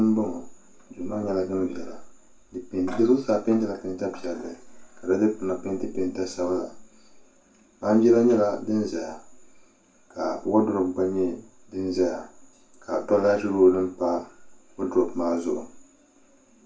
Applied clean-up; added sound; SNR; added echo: none; none; none; reverberation time 0.3 s.